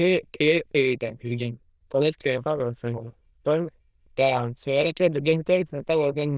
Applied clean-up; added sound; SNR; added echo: neural diffusion model UNIVERSE++.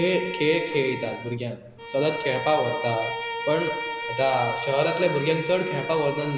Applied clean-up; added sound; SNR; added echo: none; Bowed string instrument; 7 dB; none.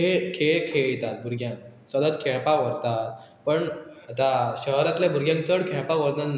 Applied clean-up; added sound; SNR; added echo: none; none; none; none.